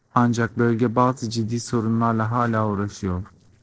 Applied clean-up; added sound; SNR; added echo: neural separator model SepFormer DNS4.